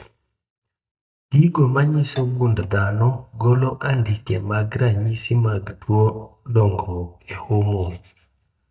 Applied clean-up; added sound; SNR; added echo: neural mask model DeepFilterNet 3.